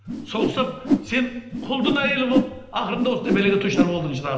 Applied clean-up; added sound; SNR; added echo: none; Whoosh, swoosh, swish; 2 dB; reverberation time 0.9 s.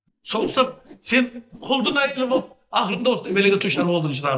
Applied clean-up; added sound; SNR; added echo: neural mask model DeepFilterNet 3.